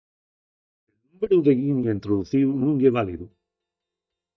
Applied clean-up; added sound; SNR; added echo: neural mask model DeepFilterNet 3.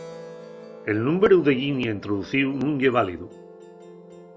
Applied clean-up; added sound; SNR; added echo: none; Keyboard (musical) + Musical instrument; 18 dB; none.